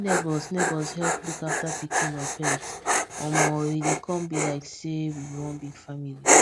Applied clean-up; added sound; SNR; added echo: none; Dog; -3 dB; none.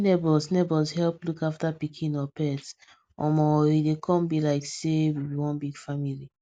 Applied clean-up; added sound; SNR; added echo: none; none; none; none.